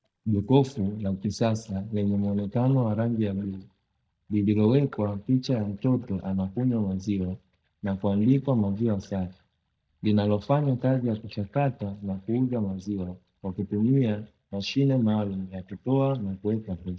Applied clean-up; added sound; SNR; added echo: neural mask model DeepFilterNet 3.